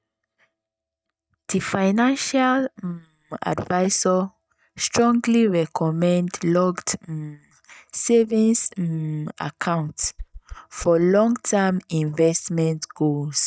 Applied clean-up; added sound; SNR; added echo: neural mask model DeepFilterNet 3.